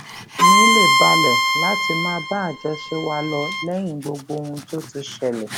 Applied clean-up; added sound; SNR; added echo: none; Bowed string instrument + Domestic sounds, home sounds; -5 dB; none.